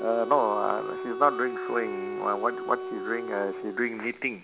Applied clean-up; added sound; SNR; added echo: none; Wind instrument, woodwind instrument; 7 dB; none.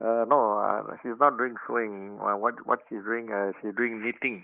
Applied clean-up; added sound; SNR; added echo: neural mask model Resemble Enhance denoiser.